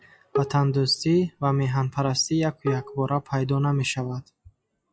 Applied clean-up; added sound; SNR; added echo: classical method log-MMSE.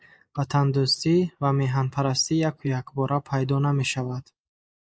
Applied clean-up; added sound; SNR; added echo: neural mask model Resemble Enhance denoiser.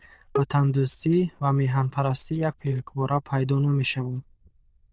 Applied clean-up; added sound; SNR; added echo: neural diffusion model UNIVERSE++.